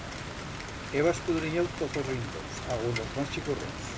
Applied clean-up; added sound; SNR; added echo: none; Rain; 5 dB; none.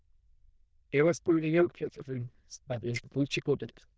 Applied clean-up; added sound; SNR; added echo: neural diffusion model UNIVERSE++.